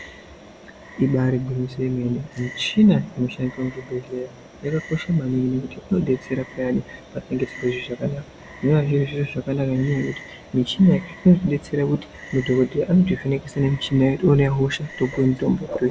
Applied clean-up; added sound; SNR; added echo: none; Mechanisms + Frog; 19 dB; none.